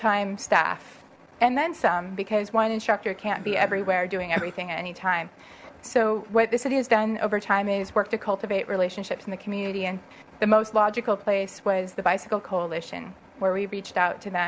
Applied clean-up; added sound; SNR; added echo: none; none; none; none.